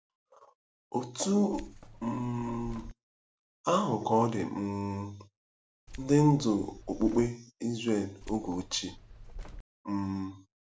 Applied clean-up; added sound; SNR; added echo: none; Keys jangling; 14 dB; none.